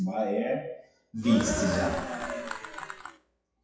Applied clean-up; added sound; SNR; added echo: classical method WPE with log-MMSE.